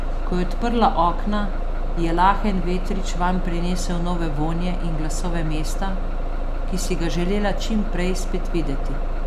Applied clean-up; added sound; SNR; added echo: none; Bus; -3 dB; none.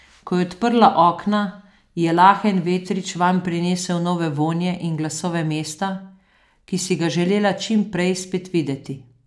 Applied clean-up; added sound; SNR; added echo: none; none; none; none.